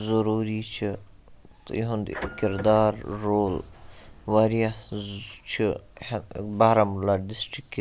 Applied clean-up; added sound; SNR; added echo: none; Printer; 11 dB; none.